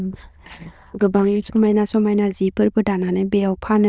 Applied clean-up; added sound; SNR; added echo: neural diffusion model UNIVERSE++.